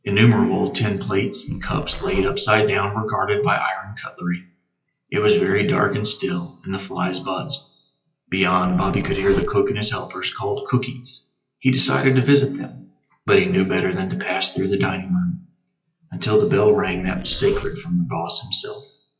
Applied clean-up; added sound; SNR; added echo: classical method WPE with log-MMSE.